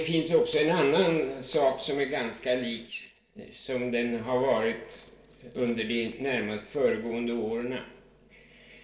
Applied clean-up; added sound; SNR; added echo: neural separator model SepFormer DNS4.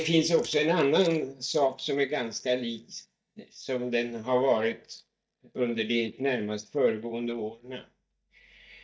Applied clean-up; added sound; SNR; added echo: neural mask model DeepFilterNet 3.